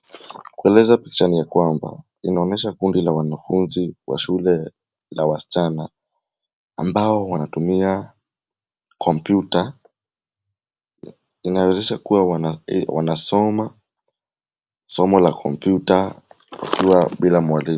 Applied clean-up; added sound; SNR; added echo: none; none; none; none.